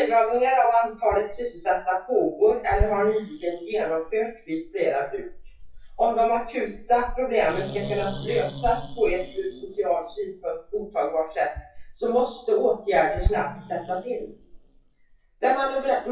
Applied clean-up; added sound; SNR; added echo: classical method WPE with log-MMSE.